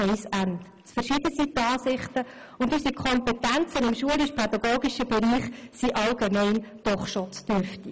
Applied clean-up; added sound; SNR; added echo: none; none; none; none.